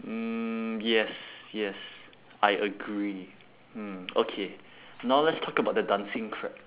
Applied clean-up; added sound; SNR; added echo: none; none; none; none.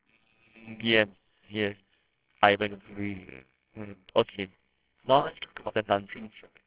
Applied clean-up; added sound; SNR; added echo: neural separator model SepFormer WHAMR!.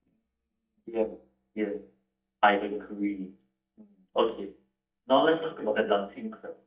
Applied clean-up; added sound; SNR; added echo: neural mask model DeepFilterNet 3.